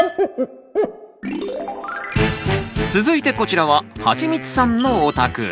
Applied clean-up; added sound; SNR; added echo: none; none; none; none.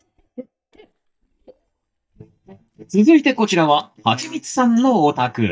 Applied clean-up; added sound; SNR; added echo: neural mask model DeepFilterNet 3.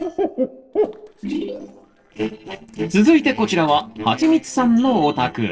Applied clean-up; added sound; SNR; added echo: neural separator model SepFormer DNS4.